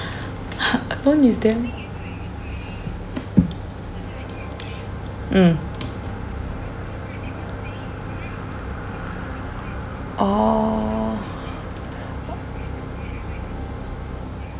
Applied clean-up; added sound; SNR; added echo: none; Organ; 14 dB; none.